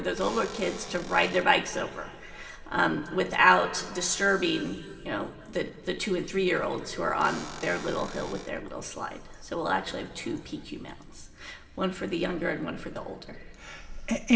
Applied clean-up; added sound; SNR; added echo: none; Cupboard open or close / Door; 15 dB; reverberation time 2.2 s.